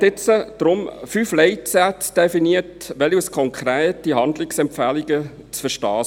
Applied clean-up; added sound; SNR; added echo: none; none; none; none.